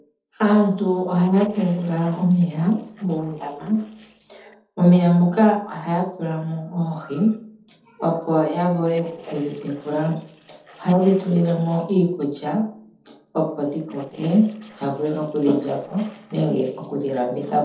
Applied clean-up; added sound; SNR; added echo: neural separator model SepFormer DNS4.